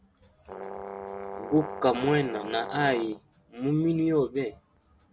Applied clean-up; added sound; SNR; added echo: none; Brass instrument; 10 dB; none.